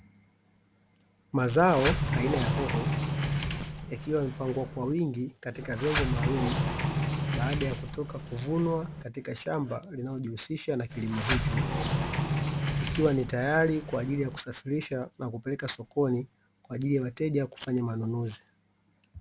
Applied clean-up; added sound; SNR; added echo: none; Sliding door; 0 dB; none.